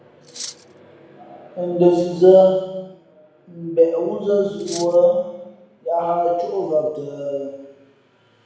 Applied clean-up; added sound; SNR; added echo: none; Cutlery, silverware; 16 dB; reverberation time 1.1 s.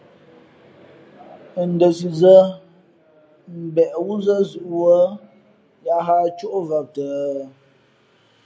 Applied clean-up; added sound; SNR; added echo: none; none; none; none.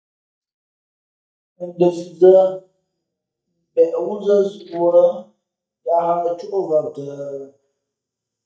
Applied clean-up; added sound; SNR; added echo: neural mask model DeepFilterNet 3.